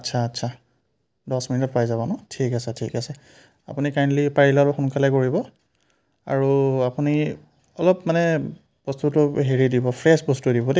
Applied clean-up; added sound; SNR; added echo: none; none; none; none.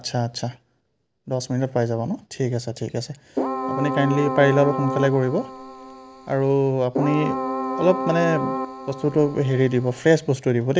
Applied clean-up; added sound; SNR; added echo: none; Keyboard (musical); 6 dB; none.